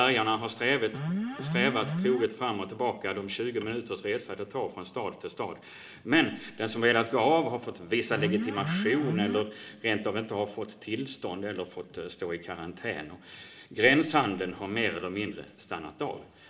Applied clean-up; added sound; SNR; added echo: none; Alarm; 2 dB; reverberation time 2.6 s.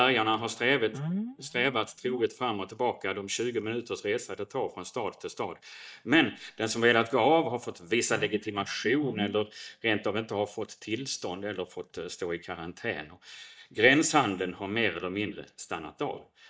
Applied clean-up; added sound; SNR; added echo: neural mask model DeepFilterNet 3.